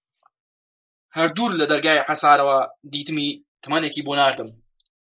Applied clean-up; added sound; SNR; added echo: neural mask model Resemble Enhance denoiser.